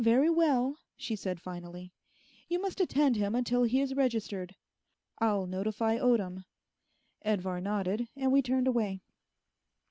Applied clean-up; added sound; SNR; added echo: none; none; none; none.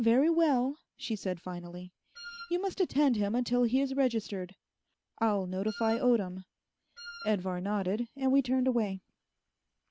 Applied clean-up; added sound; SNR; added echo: none; Wind instrument, woodwind instrument; 16 dB; none.